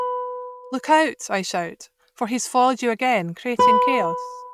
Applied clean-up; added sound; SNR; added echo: neural mask model RNNoise.